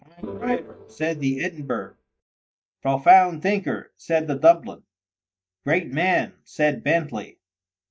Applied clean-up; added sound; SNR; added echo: neural mask model DeepFilterNet 3.